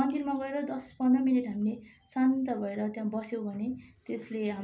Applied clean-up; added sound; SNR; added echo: none; none; none; none.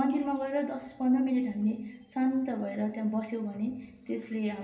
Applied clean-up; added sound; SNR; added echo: none; none; none; reverberation time 2.4 s.